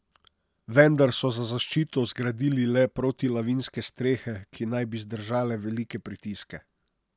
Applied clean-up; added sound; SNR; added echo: none; none; none; none.